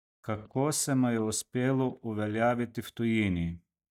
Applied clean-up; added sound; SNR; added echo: neural mask model DeepFilterNet 3.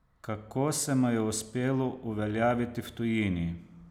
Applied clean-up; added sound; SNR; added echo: none; none; none; none.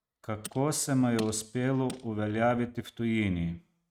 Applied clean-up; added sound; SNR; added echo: neural mask model RNNoise.